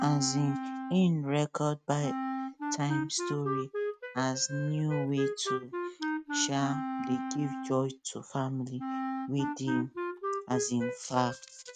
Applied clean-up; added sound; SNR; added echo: neural mask model RNNoise.